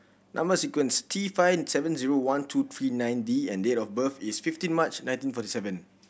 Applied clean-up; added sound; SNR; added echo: none; none; none; none.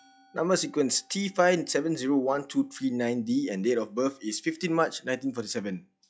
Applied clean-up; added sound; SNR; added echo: classical method log-MMSE.